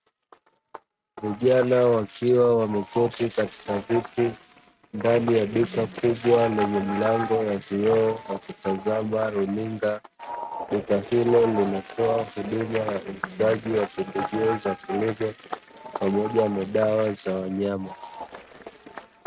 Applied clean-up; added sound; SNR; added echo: neural mask model RNNoise.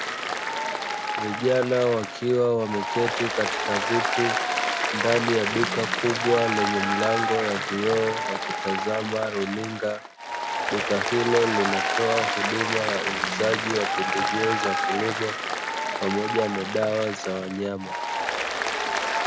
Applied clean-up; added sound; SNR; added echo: none; Applause; 0 dB; none.